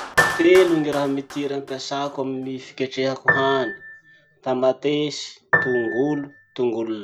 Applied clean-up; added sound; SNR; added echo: none; Piano + Clapping; 5 dB; none.